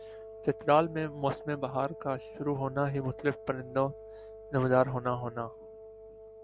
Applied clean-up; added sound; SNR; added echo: none; Wind instrument, woodwind instrument; 15 dB; none.